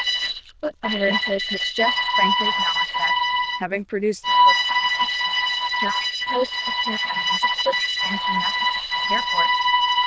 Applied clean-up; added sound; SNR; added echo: neural diffusion model UNIVERSE++.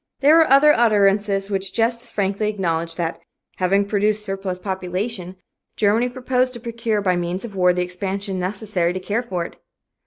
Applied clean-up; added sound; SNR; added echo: none; none; none; none.